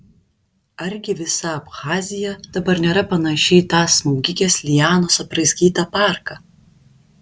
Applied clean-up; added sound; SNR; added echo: none; none; none; none.